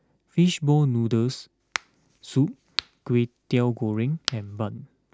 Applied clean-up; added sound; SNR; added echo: none; Crack; 12 dB; none.